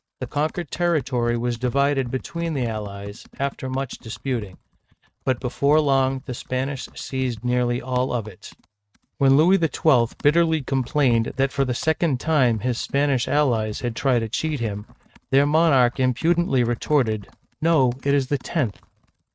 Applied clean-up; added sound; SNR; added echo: neural mask model RNNoise.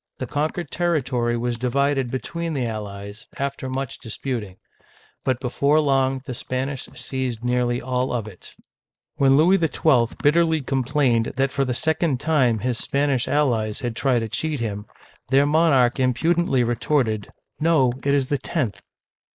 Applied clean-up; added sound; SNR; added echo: neural mask model Resemble Enhance denoiser.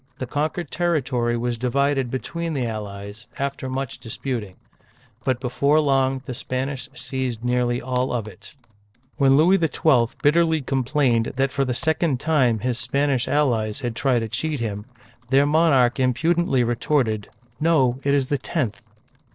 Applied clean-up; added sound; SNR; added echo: neural separator model SepFormer DNS4.